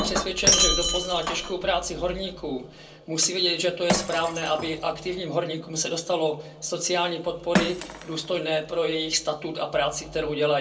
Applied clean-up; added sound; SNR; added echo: none; Shatter; 4 dB; reverberation time 0.2 s.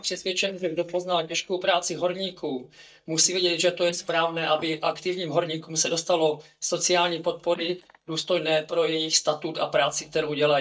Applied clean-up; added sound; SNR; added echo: neural mask model DeepFilterNet 3.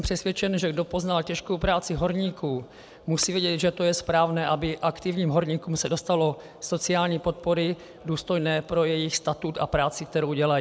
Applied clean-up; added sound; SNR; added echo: none; none; none; none.